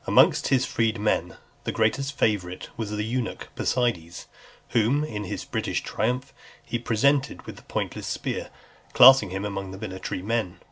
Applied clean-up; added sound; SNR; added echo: none; none; none; none.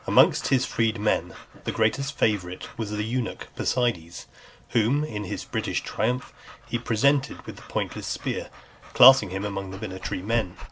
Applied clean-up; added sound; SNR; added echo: none; Dog / Breathing; 18 dB; none.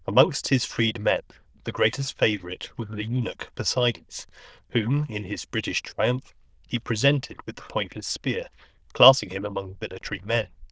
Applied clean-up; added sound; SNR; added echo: neural diffusion model UNIVERSE++.